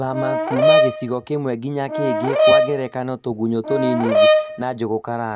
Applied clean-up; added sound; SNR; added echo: none; Brass instrument; -4 dB; none.